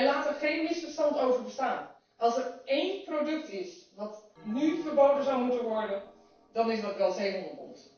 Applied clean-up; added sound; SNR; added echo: neural separator model SepFormer DNS4.